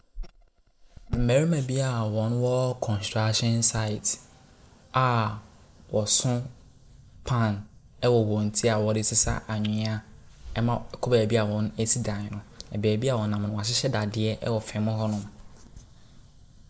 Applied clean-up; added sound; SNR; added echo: none; none; none; none.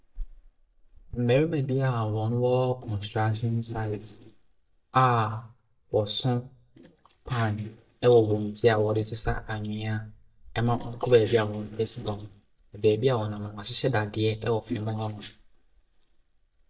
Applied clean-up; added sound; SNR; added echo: neural mask model DeepFilterNet 3.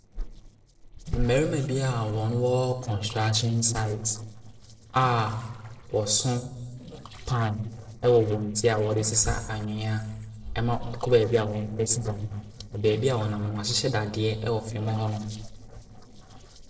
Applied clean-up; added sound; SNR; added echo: neural separator model SepFormer DNS4.